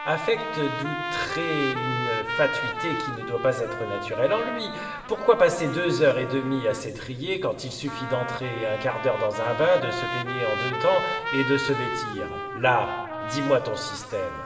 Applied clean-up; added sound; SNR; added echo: none; Trumpet; 6 dB; reverberation time 2.7 s.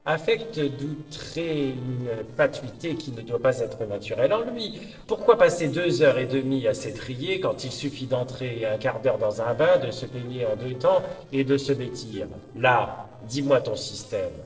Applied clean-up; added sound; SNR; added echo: neural separator model SepFormer DNS4.